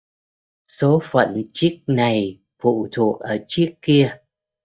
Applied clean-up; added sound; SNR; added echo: neural mask model DeepFilterNet 3.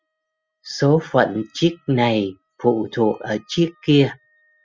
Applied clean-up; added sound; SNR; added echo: classical method spectral subtraction.